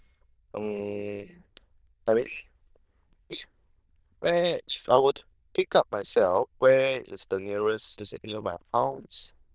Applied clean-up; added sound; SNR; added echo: neural diffusion model UNIVERSE++.